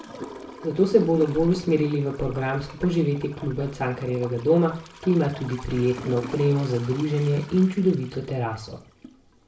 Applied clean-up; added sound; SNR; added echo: none; Toilet flush / Gurgling; 17 dB; reverberation time 0.4 s.